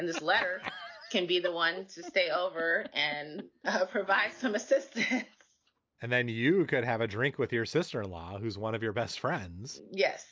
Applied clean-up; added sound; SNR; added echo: none; none; none; none.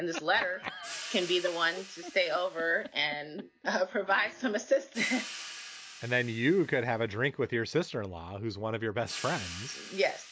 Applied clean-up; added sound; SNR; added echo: none; Cymbal; 15 dB; none.